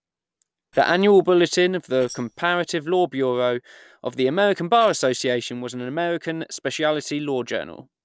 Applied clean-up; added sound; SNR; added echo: neural separator model SepFormer DNS4.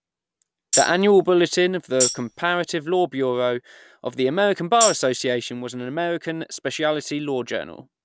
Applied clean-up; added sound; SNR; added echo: none; Tambourine; 5 dB; none.